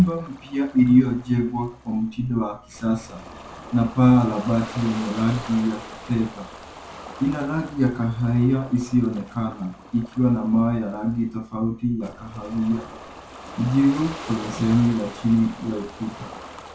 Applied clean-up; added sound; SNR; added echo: none; Ocean; 17 dB; reverberation time 0.3 s.